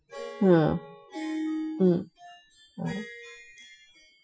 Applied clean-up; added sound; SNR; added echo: classical method Wiener filter.